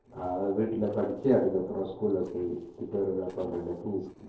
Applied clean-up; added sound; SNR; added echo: neural separator model SepFormer DNS4.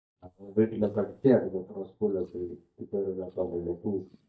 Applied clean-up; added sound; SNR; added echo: neural mask model DeepFilterNet 3.